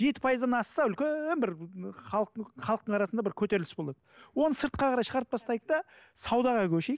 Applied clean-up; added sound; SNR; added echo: none; none; none; none.